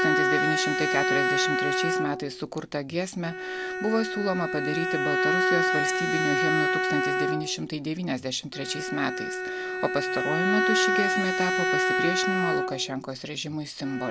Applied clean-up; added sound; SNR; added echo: none; Bowed string instrument; -3 dB; none.